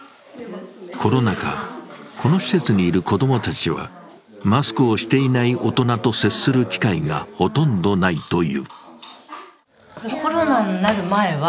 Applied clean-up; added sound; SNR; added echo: none; none; none; none.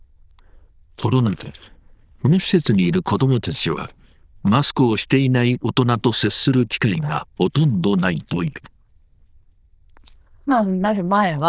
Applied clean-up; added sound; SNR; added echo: neural diffusion model UNIVERSE++.